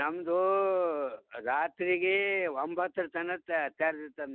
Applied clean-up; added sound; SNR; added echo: none; none; none; none.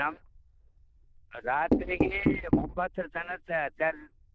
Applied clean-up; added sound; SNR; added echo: neural diffusion model UNIVERSE++.